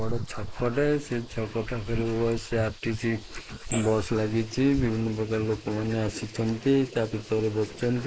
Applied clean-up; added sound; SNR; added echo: neural mask model Resemble Enhance denoiser.